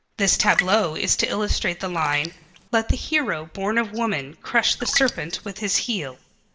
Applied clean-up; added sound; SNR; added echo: neural separator model SepFormer DNS4.